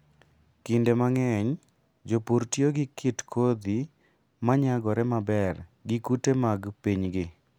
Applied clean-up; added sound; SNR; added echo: none; none; none; none.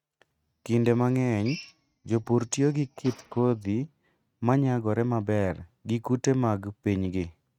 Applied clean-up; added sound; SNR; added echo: neural mask model RNNoise.